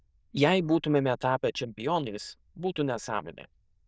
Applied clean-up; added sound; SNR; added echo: neural diffusion model UNIVERSE++.